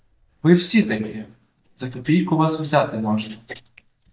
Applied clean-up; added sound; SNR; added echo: neural mask model DeepFilterNet 3.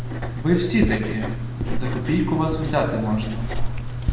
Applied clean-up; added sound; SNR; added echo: none; Writing; 1 dB; reverberation time 1.0 s.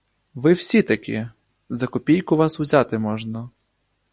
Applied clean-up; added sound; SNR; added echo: none; none; none; none.